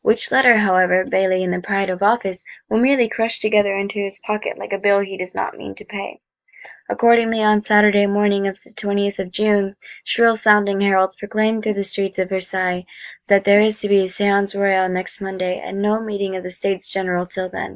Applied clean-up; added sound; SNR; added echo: neural mask model Resemble Enhance denoiser.